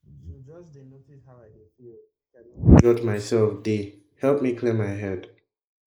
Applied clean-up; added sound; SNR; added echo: neural mask model Resemble Enhance denoiser.